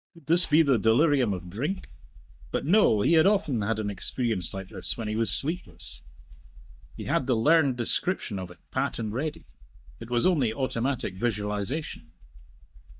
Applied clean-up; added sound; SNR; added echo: neural mask model DeepFilterNet 3.